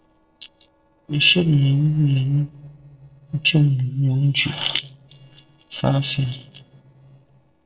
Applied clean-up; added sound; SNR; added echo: neural separator model SepFormer DNS4.